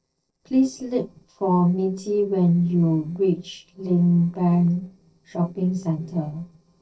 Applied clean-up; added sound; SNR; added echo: neural separator model SepFormer DNS4.